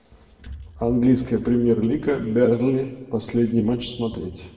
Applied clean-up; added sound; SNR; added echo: none; none; none; reverberation time 1.3 s.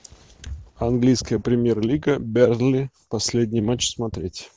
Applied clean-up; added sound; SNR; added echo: none; none; none; none.